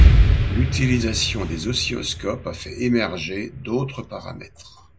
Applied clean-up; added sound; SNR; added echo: none; Explosion; -4 dB; none.